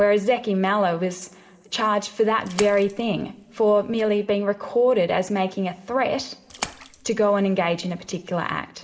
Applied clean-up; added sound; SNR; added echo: none; Splash, splatter; 17 dB; reverberation time 1.1 s.